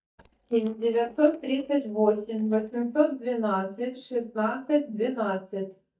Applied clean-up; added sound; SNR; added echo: neural mask model DeepFilterNet 3.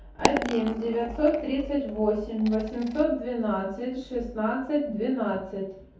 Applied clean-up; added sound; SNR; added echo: none; Coin (dropping); 7 dB; reverberation time 0.6 s.